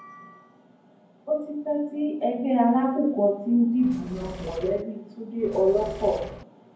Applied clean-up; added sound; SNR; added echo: none; Engine / Mechanisms; 14 dB; reverberation time 0.9 s.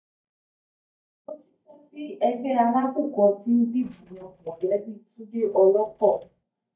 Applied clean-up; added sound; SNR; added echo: neural mask model DeepFilterNet 3.